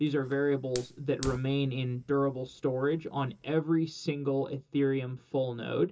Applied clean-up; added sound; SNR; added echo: none; Fire; 17 dB; reverberation time 0.2 s.